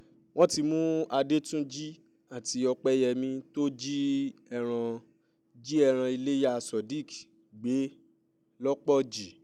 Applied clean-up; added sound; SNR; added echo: none; none; none; none.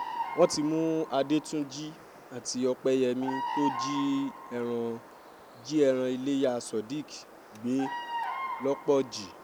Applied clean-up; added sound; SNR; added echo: none; Bird vocalization, bird call, bird song; 9 dB; none.